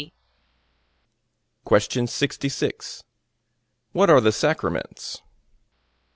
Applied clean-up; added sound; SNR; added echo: none; none; none; none.